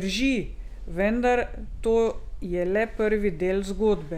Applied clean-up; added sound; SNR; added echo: none; Mechanical fan; 10 dB; none.